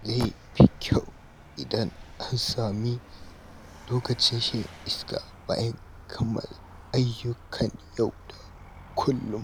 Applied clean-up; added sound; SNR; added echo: none; Vehicle; 17 dB; none.